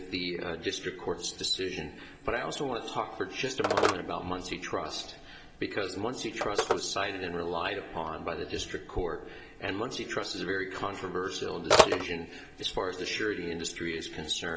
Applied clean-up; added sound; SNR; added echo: none; Telephone; 2 dB; reverberation time 2.1 s.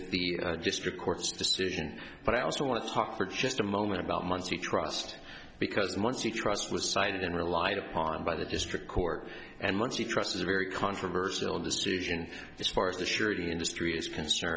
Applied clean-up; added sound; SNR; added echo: none; none; none; none.